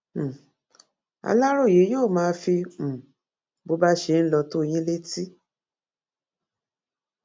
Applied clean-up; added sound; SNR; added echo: none; none; none; none.